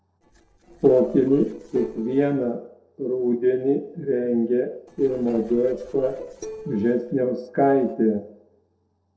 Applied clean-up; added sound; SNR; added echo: neural separator model SepFormer DNS4.